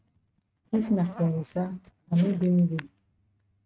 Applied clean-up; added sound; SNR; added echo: neural mask model RNNoise.